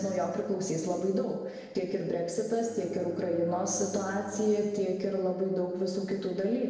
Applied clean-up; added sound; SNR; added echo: none; Bowed string instrument; 19 dB; reverberation time 1.2 s.